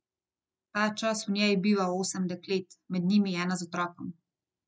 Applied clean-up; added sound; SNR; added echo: none; none; none; none.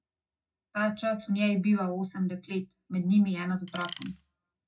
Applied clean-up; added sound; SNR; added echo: none; Tools; 12 dB; reverberation time 0.3 s.